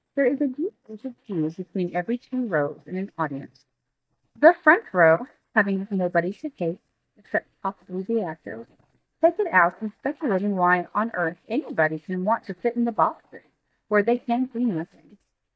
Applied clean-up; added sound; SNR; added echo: neural mask model DeepFilterNet 3.